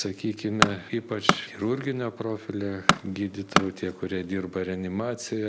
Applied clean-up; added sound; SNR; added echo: none; Tools; -1 dB; none.